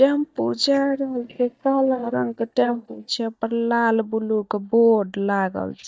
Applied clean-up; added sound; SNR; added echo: neural mask model DeepFilterNet 3.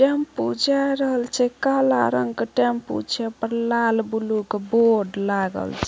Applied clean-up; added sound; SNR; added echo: none; none; none; none.